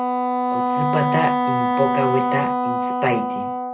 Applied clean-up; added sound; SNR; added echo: none; Wind instrument, woodwind instrument; -4 dB; reverberation time 0.3 s.